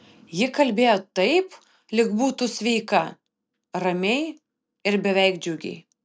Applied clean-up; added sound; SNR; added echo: none; none; none; none.